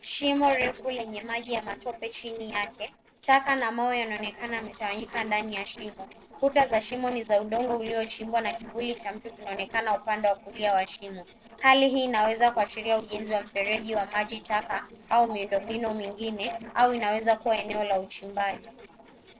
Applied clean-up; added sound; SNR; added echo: neural separator model SepFormer DNS4.